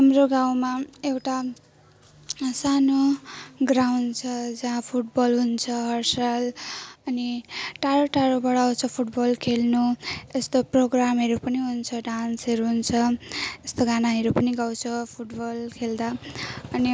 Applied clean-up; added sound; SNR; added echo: none; none; none; none.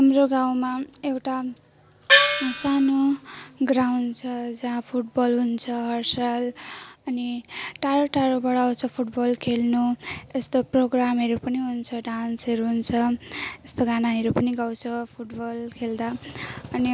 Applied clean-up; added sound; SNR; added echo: none; Gong; -5 dB; none.